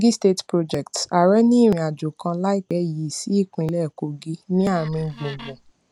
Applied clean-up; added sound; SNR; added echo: none; Wood; 19 dB; none.